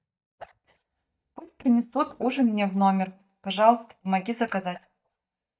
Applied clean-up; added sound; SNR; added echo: neural mask model DeepFilterNet 3.